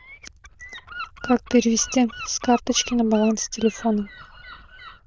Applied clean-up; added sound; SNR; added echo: neural diffusion model UNIVERSE++.